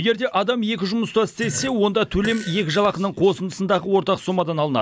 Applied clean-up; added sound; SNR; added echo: none; Fart; 15 dB; none.